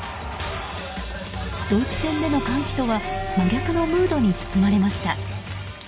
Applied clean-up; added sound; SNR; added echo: none; Growling; 14 dB; reverberation time 1.7 s.